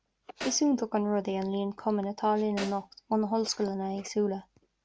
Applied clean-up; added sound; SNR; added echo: none; Snare drum; 15 dB; none.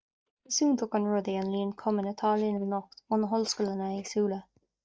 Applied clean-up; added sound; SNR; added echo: neural mask model DeepFilterNet 3.